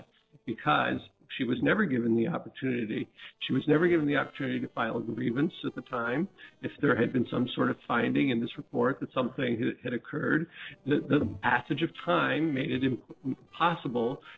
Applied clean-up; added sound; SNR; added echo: neural separator model SepFormer DNS4.